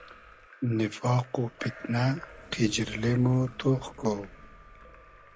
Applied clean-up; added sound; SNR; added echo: none; Drip / Trickle, dribble / Splash, splatter + Sliding door; 19 dB; none.